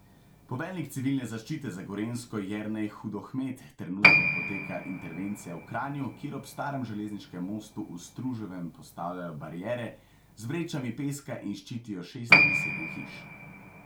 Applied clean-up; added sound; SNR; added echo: none; Piano; -4 dB; none.